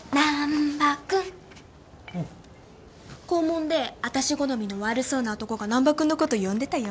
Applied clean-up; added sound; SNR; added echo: none; none; none; none.